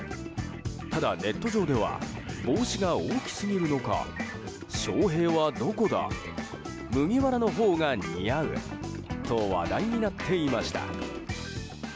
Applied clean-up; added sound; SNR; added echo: none; none; none; none.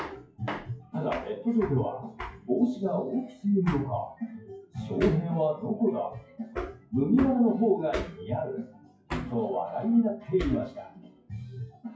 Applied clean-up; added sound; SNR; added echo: classical method WPE with log-MMSE.